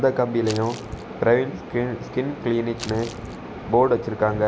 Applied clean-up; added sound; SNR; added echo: none; Crumpling, crinkling; 17 dB; none.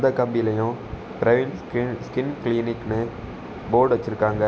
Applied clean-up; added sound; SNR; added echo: none; none; none; none.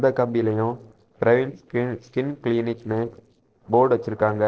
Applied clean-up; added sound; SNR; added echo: neural separator model SepFormer DNS4.